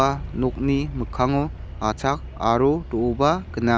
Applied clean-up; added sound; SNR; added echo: none; Traffic noise, roadway noise; 11 dB; none.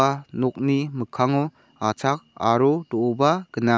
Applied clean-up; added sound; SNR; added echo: none; none; none; none.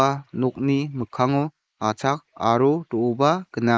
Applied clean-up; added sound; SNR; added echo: neural mask model Resemble Enhance denoiser.